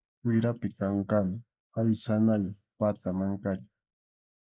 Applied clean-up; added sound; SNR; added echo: neural mask model Resemble Enhance denoiser.